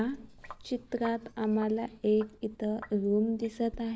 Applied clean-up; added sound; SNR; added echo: none; Sink (filling or washing); 19 dB; none.